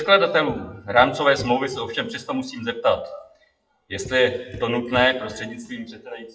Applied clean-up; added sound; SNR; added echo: classical method WPE with log-MMSE.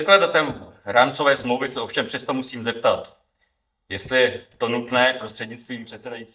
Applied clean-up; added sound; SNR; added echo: neural mask model DeepFilterNet 3.